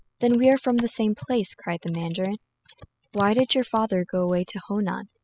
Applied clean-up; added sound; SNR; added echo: classical method spectral subtraction.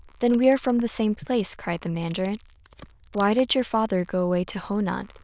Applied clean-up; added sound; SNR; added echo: neural diffusion model UNIVERSE++.